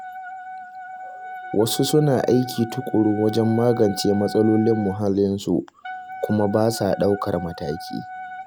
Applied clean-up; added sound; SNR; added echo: none; Wind instrument, woodwind instrument; 13 dB; none.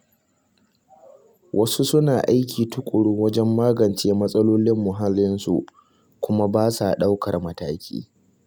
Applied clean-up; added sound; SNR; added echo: none; none; none; none.